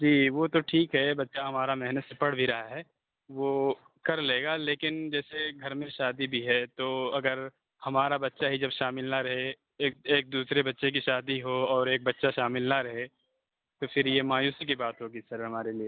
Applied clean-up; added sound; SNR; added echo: none; none; none; none.